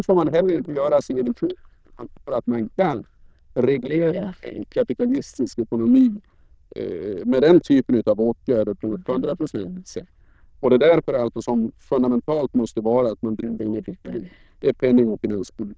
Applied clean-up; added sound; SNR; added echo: neural diffusion model UNIVERSE++.